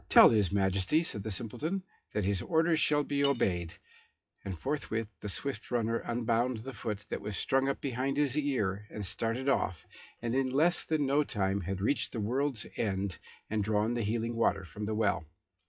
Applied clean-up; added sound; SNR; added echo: classical method WPE with log-MMSE.